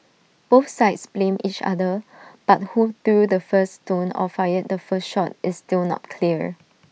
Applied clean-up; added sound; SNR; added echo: none; none; none; none.